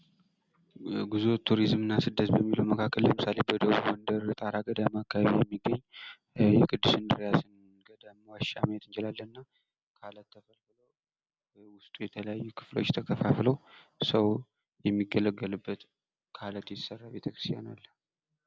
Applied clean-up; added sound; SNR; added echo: none; none; none; none.